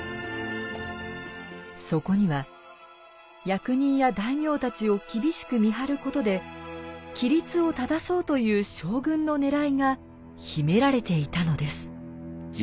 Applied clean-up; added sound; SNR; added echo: none; none; none; none.